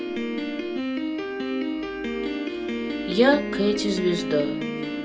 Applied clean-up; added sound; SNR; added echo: none; Piano; 1 dB; reverberation time 0.2 s.